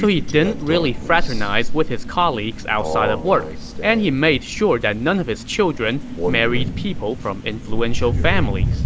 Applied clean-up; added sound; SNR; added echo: none; Crow; 2 dB; none.